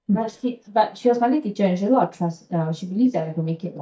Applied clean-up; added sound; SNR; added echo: neural mask model DeepFilterNet 3.